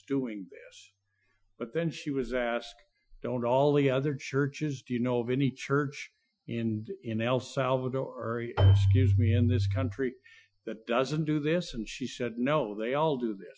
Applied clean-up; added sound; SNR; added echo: classical method Wiener filter.